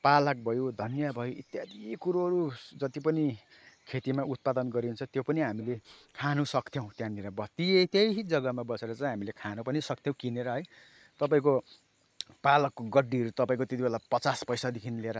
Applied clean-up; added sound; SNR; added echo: neural mask model Resemble Enhance denoiser.